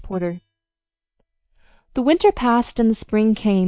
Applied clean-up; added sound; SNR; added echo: neural mask model DeepFilterNet 3.